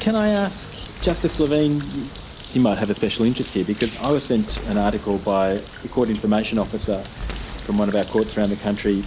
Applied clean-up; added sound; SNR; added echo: none; Bird + Boom; 13 dB; none.